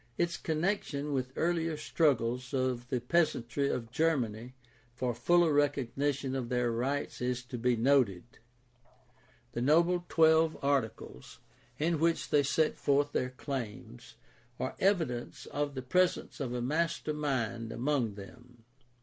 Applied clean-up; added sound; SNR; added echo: none; none; none; none.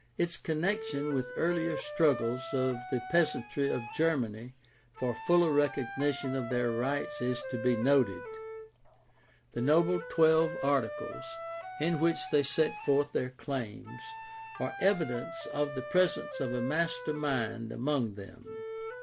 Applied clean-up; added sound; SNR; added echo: none; Wind instrument, woodwind instrument; 11 dB; none.